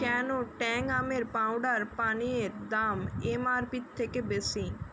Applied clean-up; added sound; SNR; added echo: none; Guitar; 20 dB; none.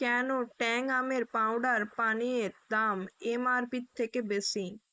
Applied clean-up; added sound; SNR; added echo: neural mask model Resemble Enhance denoiser.